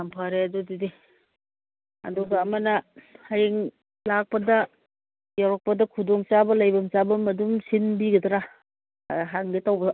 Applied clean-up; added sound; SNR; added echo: none; none; none; none.